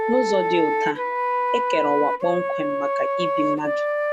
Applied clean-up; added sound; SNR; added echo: none; Wind instrument, woodwind instrument; -2 dB; none.